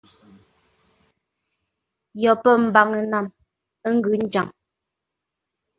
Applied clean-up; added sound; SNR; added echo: none; none; none; none.